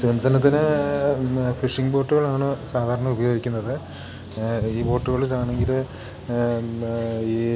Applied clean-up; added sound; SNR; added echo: none; none; none; none.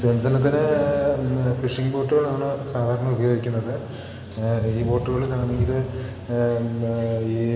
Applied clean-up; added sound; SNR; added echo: none; none; none; reverberation time 2.2 s.